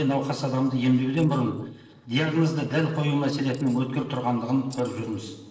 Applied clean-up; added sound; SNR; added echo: neural separator model SepFormer DNS4.